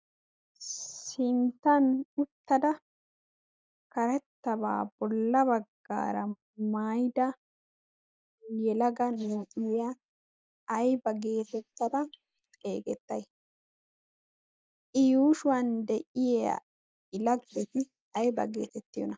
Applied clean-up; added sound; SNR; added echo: neural mask model Resemble Enhance denoiser.